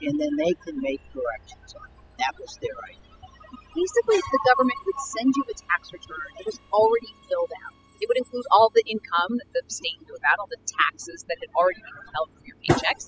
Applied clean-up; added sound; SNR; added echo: classical method spectral subtraction.